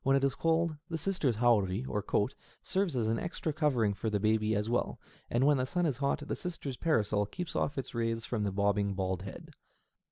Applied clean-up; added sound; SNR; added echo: none; none; none; none.